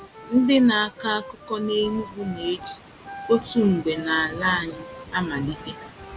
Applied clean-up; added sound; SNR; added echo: none; Wind instrument, woodwind instrument; 17 dB; none.